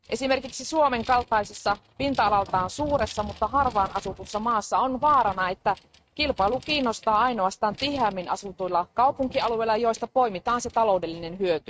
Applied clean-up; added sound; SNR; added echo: neural mask model RNNoise.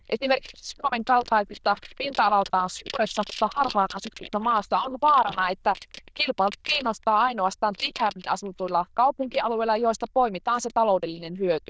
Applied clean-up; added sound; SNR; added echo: neural diffusion model UNIVERSE++.